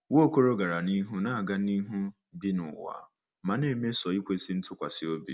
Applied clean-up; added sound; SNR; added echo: none; none; none; none.